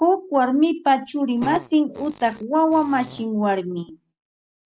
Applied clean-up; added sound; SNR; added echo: none; Fart; 18 dB; none.